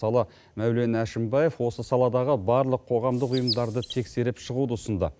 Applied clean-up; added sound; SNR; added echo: none; Chirp, tweet; 11 dB; none.